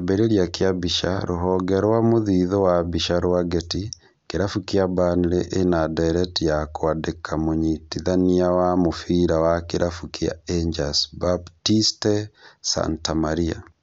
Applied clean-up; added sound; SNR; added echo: none; none; none; none.